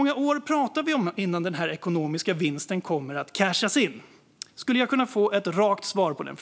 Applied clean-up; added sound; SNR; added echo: none; none; none; none.